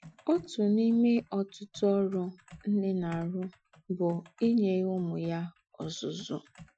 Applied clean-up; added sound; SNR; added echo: classical method Wiener filter.